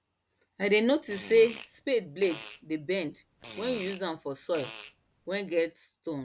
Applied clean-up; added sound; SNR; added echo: none; Fart; 16 dB; none.